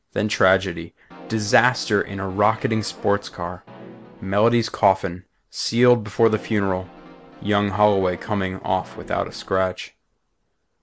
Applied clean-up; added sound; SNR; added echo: none; Brass instrument; 20 dB; none.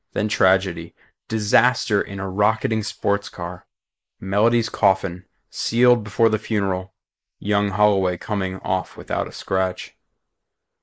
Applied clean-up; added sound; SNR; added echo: neural mask model Resemble Enhance denoiser.